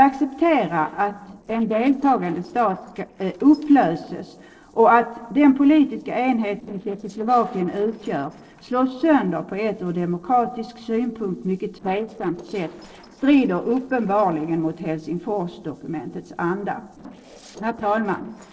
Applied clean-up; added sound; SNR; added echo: neural separator model SepFormer DNS4.